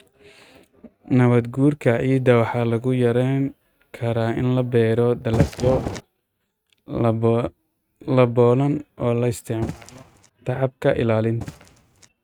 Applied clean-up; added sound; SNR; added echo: neural mask model RNNoise.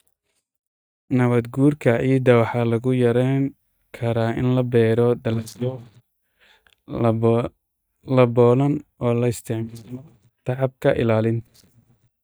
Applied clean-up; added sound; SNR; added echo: neural mask model DeepFilterNet 3.